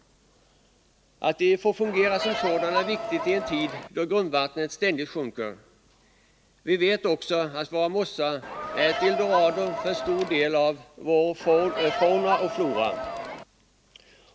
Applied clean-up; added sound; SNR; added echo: none; Crowd; 4 dB; none.